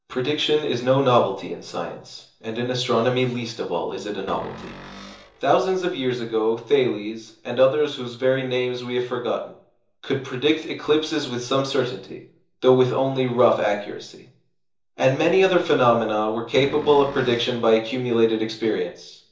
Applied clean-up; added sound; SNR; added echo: neural separator model SepFormer DNS4.